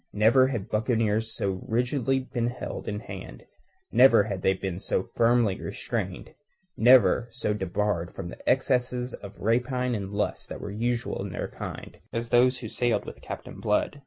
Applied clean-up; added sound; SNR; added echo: none; none; none; none.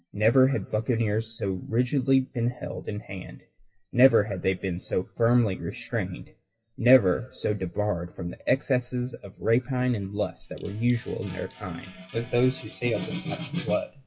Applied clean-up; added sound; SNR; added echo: classical method WPE with log-MMSE.